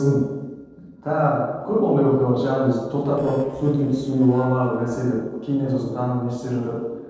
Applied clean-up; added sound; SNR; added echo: neural separator model SepFormer DNS4.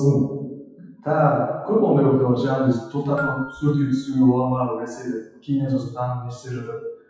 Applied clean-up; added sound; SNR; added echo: classical method WPE with log-MMSE.